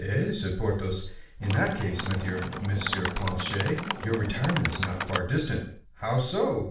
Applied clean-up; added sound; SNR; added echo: none; Typing; 6 dB; reverberation time 0.5 s.